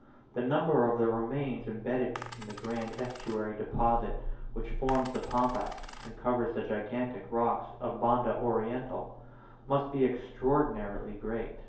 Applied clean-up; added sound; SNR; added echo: none; Coin (dropping); 15 dB; reverberation time 2.4 s.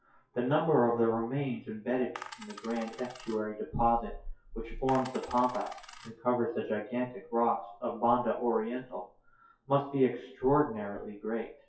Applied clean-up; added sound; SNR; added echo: classical method WPE with log-MMSE.